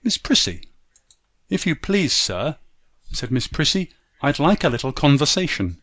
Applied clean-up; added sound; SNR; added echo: none; none; none; none.